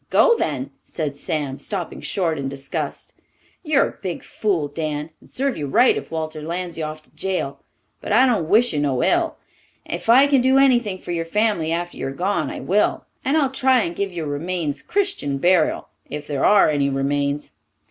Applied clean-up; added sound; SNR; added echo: none; none; none; none.